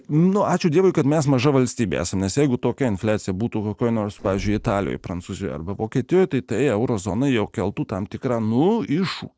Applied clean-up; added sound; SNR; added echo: neural separator model SepFormer DNS4.